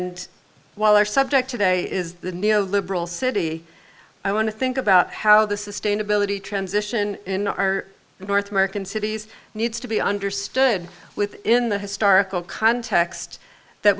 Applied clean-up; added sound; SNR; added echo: none; none; none; none.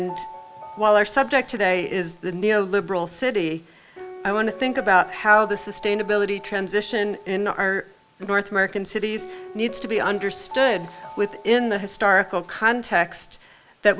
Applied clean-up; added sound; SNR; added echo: none; Piano; 18 dB; none.